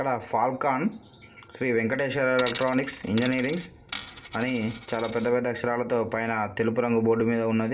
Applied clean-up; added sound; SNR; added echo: none; Coin (dropping); 13 dB; reverberation time 0.3 s.